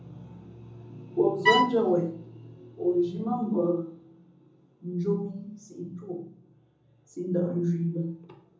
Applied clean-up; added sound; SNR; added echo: none; Bowed string instrument; -4 dB; reverberation time 0.6 s.